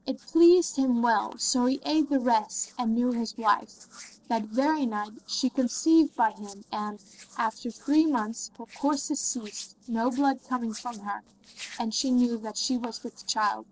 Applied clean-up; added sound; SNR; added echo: neural separator model SepFormer DNS4.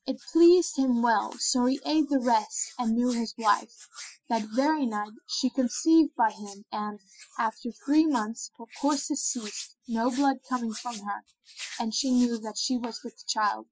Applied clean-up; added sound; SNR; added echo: classical method Wiener filter.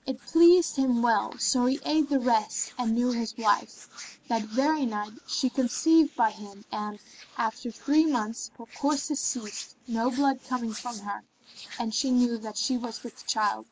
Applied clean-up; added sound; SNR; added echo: neural mask model Resemble Enhance denoiser.